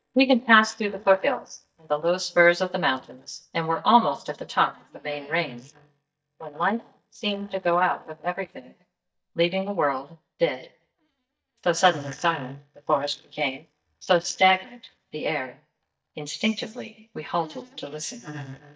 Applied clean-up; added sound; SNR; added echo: neural mask model DeepFilterNet 3.